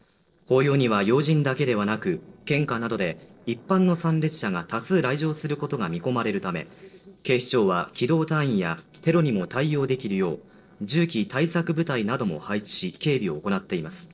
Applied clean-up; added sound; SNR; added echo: neural separator model SepFormer DNS4.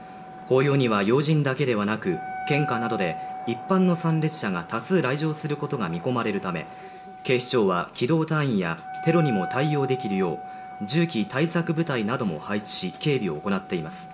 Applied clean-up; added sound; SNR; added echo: none; Wind instrument, woodwind instrument; 13 dB; reverberation time 0.5 s.